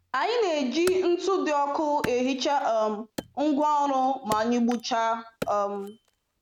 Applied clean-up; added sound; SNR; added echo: none; Wood; 17 dB; none.